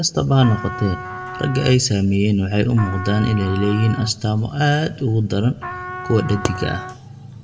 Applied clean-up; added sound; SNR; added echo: none; Trumpet; 13 dB; reverberation time 1.8 s.